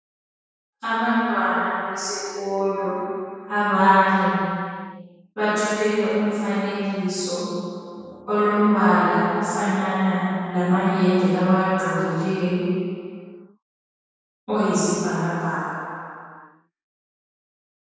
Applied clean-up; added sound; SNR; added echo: none; none; none; reverberation time 2.2 s.